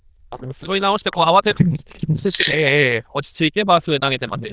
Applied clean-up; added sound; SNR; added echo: neural diffusion model UNIVERSE++.